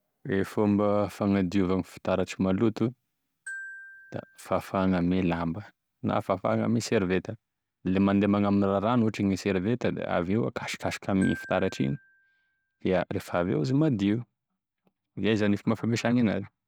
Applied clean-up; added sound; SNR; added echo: none; Glockenspiel; 20 dB; none.